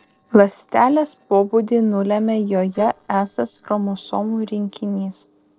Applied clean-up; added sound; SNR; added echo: neural separator model SepFormer DNS4.